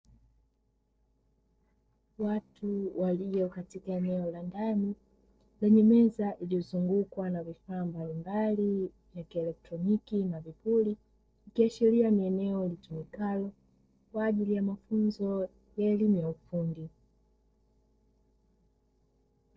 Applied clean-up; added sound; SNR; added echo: neural separator model SepFormer DNS4.